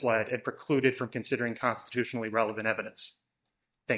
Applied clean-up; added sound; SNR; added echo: neural mask model DeepFilterNet 3.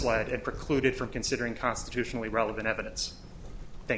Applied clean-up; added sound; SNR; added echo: none; Thunder; 13 dB; none.